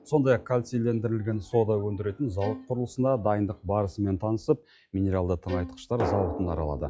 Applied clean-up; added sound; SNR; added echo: classical method log-MMSE.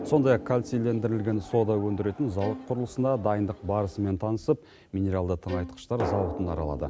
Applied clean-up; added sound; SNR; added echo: none; Bowed string instrument + Drum; 12 dB; none.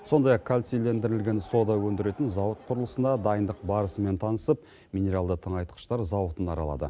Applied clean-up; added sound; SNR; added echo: none; none; none; none.